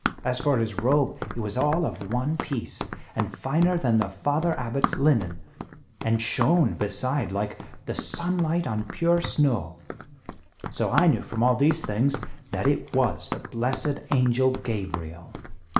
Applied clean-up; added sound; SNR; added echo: none; Run; 9 dB; reverberation time 1.9 s.